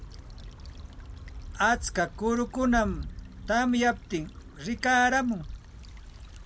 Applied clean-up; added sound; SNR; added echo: none; Stream / Trickle, dribble / Traffic noise, roadway noise; 12 dB; none.